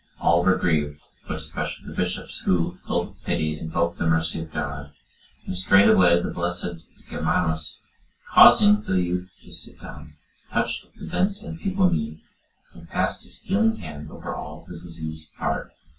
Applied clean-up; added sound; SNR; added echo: none; none; none; reverberation time 0.1 s.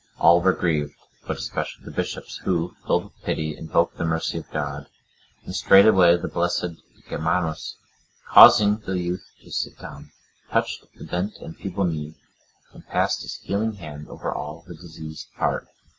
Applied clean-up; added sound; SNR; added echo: none; none; none; none.